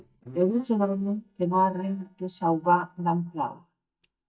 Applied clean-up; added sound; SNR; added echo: neural mask model DeepFilterNet 3.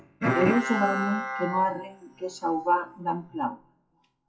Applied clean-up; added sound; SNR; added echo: classical method WPE with log-MMSE.